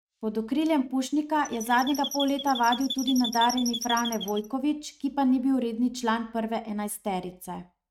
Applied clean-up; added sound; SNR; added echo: neural mask model RNNoise.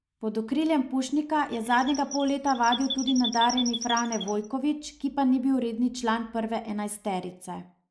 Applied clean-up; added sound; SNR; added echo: neural mask model Resemble Enhance denoiser.